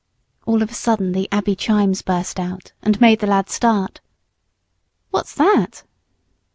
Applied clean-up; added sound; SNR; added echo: none; none; none; none.